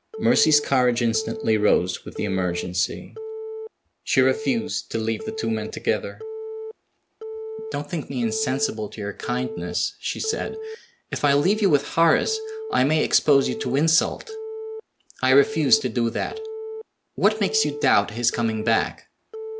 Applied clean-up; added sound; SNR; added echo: none; Telephone; 10 dB; none.